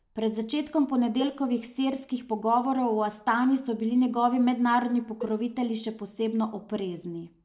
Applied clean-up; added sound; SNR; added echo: none; Cowbell; 17 dB; none.